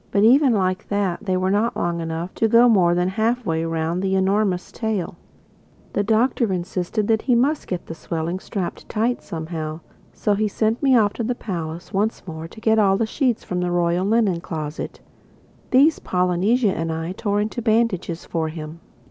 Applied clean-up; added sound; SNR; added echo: none; none; none; none.